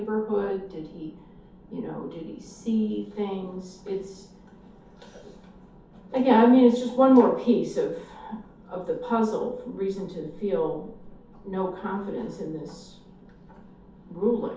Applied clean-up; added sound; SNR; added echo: none; none; none; reverberation time 0.5 s.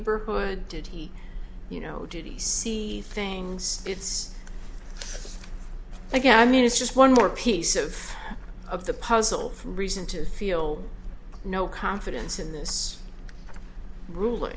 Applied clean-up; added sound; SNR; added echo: none; none; none; none.